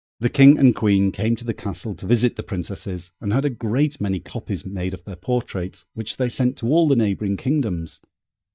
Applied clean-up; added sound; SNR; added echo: neural mask model DeepFilterNet 3.